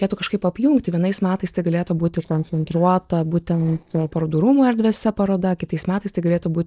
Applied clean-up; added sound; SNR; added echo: neural separator model SepFormer DNS4.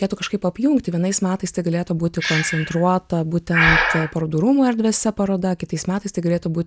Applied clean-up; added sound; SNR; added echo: none; Breathing; 7 dB; none.